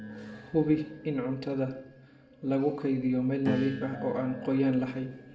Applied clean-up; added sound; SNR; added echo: none; Piano; 13 dB; reverberation time 0.6 s.